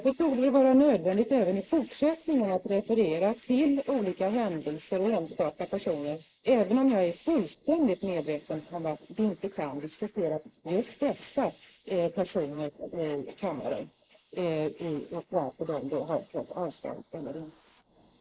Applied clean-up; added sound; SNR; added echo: neural mask model Resemble Enhance denoiser.